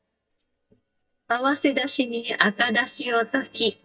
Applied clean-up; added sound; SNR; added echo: neural mask model DeepFilterNet 3.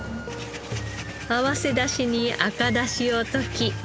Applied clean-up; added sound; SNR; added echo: none; none; none; none.